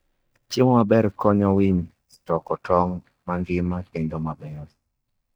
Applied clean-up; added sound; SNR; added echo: neural mask model DeepFilterNet 3.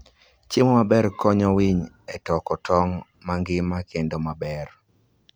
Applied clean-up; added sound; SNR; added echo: none; none; none; none.